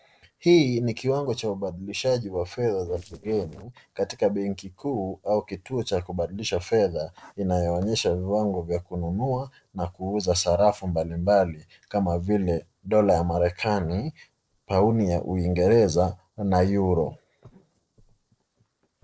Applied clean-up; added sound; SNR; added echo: neural separator model SepFormer DNS4.